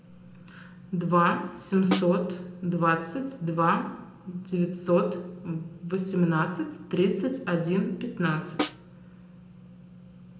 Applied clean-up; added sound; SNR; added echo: none; Snare drum; 7 dB; reverberation time 0.7 s.